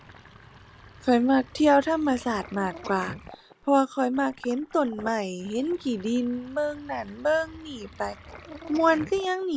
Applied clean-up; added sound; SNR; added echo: none; Sink (filling or washing); 19 dB; none.